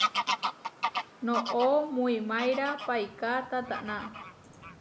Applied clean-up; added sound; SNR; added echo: none; Bird vocalization, bird call, bird song / Fowl; 5 dB; none.